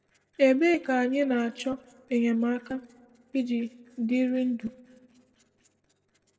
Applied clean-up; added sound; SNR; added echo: neural separator model SepFormer DNS4.